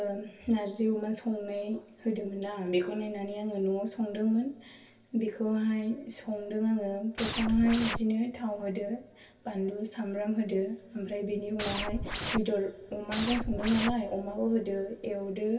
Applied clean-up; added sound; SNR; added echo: none; Scratching (performance technique); 2 dB; reverberation time 0.2 s.